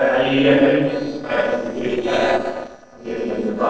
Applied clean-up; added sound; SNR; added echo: neural separator model SepFormer DNS4.